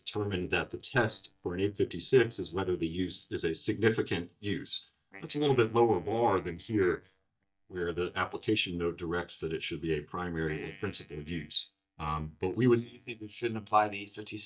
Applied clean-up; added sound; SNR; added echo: neural mask model DeepFilterNet 3.